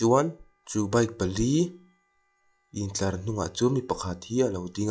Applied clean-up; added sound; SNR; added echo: classical method log-MMSE.